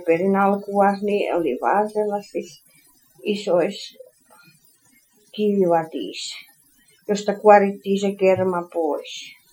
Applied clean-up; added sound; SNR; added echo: classical method Wiener filter.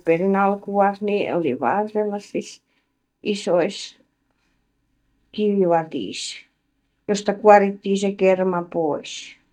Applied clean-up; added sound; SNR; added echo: neural mask model DeepFilterNet 3.